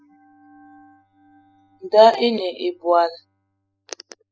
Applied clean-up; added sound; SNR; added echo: classical method spectral subtraction.